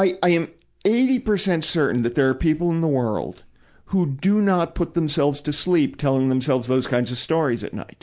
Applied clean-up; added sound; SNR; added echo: none; none; none; none.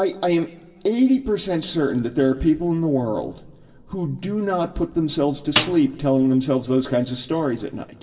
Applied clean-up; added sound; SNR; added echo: none; Snare drum; 7 dB; reverberation time 2.0 s.